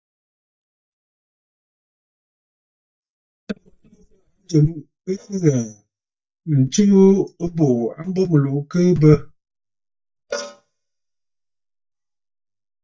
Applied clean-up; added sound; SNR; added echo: neural mask model DeepFilterNet 3.